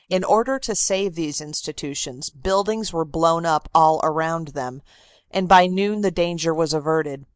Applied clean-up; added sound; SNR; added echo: neural mask model Resemble Enhance denoiser.